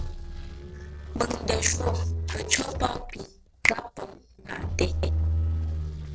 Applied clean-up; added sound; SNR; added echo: neural separator model SepFormer DNS4.